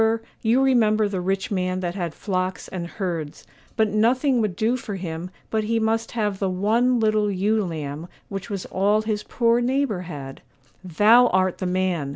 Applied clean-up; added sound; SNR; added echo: none; none; none; none.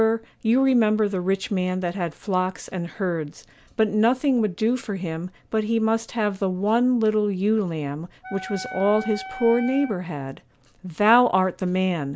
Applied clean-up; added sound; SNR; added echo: none; Wind instrument, woodwind instrument; 13 dB; none.